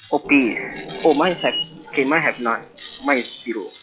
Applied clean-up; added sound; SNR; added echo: classical method log-MMSE.